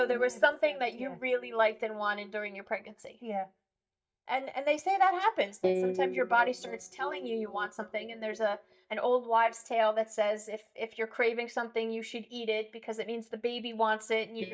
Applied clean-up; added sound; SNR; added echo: neural mask model DeepFilterNet 3.